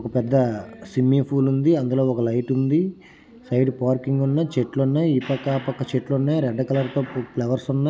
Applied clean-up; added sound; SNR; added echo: none; none; none; none.